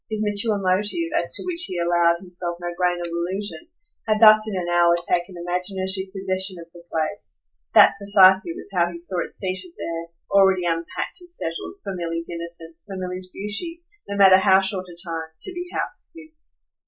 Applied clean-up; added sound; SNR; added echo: neural mask model Resemble Enhance denoiser.